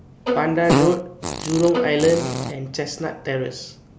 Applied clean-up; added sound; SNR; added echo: none; Fart + Bowed string instrument; 2 dB; none.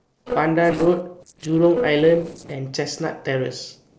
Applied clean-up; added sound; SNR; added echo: neural separator model SepFormer DNS4.